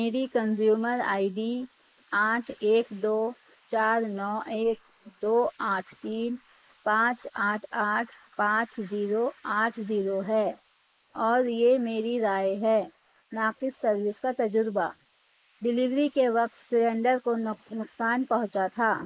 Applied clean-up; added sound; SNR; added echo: neural mask model Resemble Enhance denoiser.